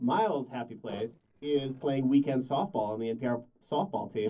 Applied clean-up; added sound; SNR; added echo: neural separator model SepFormer DNS4.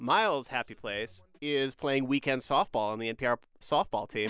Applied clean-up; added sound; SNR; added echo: none; none; none; none.